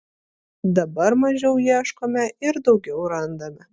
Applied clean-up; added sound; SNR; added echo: none; none; none; none.